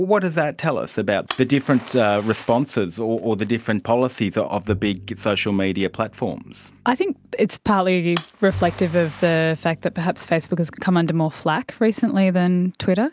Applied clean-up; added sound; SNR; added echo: none; Bowed string instrument + Fire; 17 dB; none.